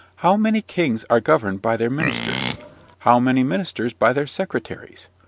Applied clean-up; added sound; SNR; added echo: none; Livestock, farm animals, working animals; 6 dB; none.